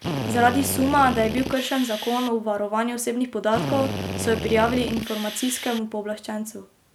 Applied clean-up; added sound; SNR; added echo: none; Drill; 7 dB; none.